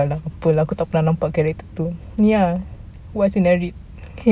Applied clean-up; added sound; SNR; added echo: none; none; none; none.